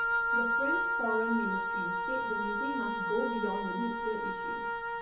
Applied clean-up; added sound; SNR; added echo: none; Wind instrument, woodwind instrument; -4 dB; reverberation time 0.8 s.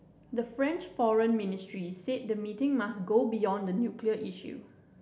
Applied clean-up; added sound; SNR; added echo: none; none; none; none.